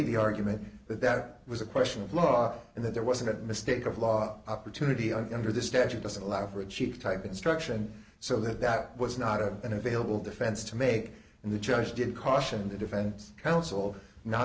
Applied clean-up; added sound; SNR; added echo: none; none; none; none.